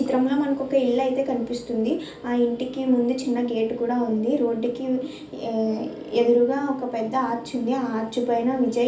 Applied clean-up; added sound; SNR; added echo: none; none; none; reverberation time 0.4 s.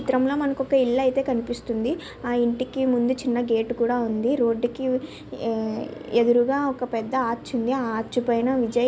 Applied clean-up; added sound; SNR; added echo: none; none; none; none.